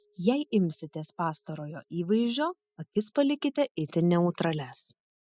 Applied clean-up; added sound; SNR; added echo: classical method spectral subtraction.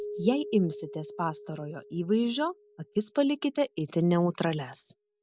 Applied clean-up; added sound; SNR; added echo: none; Keyboard (musical); 16 dB; none.